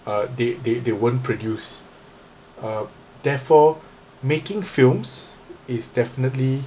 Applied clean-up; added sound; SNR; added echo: none; none; none; none.